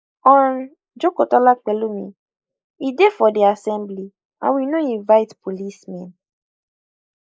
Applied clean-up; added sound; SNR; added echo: neural mask model Resemble Enhance denoiser.